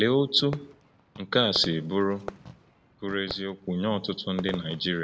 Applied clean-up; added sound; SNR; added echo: none; Fireworks; 16 dB; none.